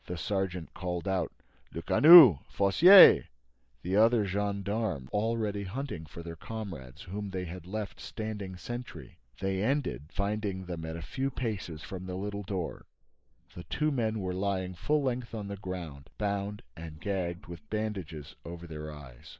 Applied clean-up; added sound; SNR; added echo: neural mask model Resemble Enhance denoiser.